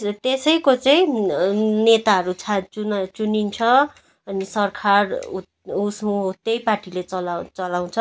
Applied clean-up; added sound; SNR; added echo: none; none; none; none.